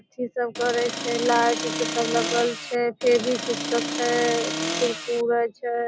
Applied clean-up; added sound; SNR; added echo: none; Accelerating, revving, vroom; 4 dB; none.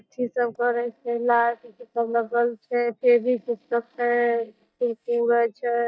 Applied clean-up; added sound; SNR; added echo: neural mask model DeepFilterNet 3.